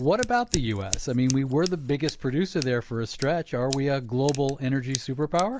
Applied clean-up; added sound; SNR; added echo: none; Scissors; 12 dB; none.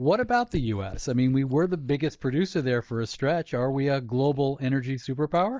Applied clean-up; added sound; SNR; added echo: neural mask model DeepFilterNet 3.